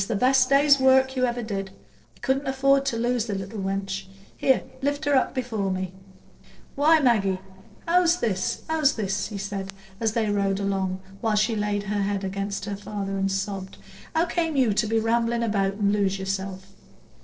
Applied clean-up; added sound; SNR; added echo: neural separator model SepFormer DNS4.